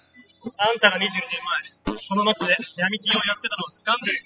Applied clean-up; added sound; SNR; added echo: classical method spectral subtraction.